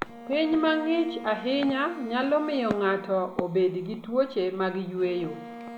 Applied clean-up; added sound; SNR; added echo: none; Bowed string instrument; 17 dB; none.